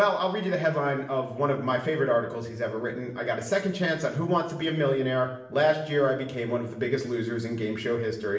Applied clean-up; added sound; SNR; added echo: none; none; none; reverberation time 0.7 s.